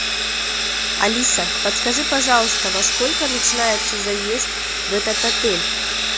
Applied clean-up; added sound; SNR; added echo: none; Sawing; -2 dB; none.